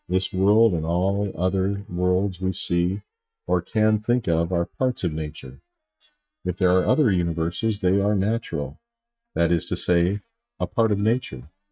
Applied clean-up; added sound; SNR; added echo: neural mask model DeepFilterNet 3.